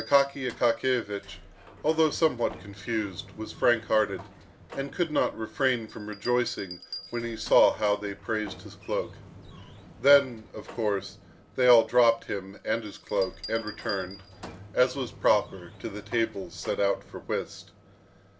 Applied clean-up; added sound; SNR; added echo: none; Bell + Sliding door; 18 dB; none.